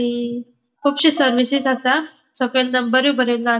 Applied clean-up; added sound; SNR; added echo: neural mask model DeepFilterNet 3.